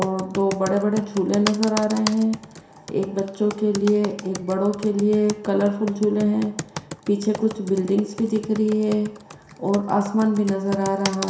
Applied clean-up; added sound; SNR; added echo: none; Computer keyboard; 13 dB; reverberation time 0.7 s.